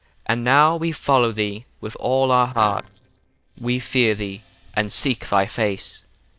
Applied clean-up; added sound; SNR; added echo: neural separator model SepFormer DNS4.